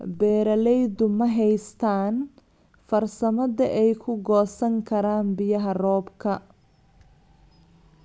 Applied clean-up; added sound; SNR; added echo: none; none; none; none.